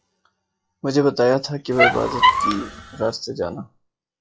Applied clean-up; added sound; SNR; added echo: classical method log-MMSE.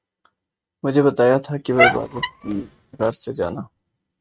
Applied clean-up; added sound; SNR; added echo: neural mask model RNNoise.